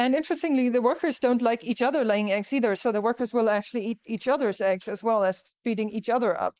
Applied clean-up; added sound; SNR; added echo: neural mask model Resemble Enhance denoiser.